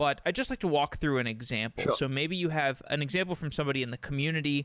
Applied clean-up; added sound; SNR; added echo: none; none; none; none.